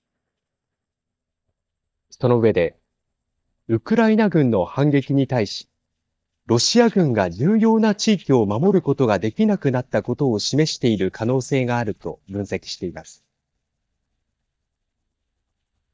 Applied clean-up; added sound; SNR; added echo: neural mask model DeepFilterNet 3.